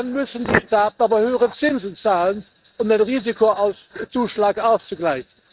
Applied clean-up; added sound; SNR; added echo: neural mask model RNNoise.